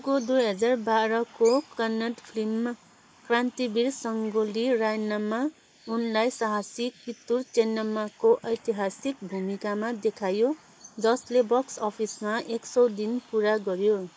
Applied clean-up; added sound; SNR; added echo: neural mask model Resemble Enhance denoiser.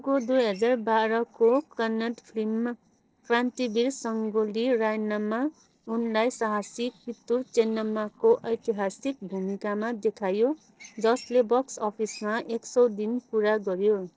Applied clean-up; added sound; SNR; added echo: neural separator model SepFormer DNS4.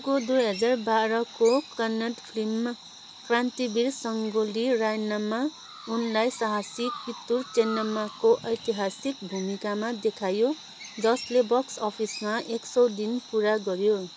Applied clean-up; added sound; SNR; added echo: none; Chirp, tweet; 18 dB; none.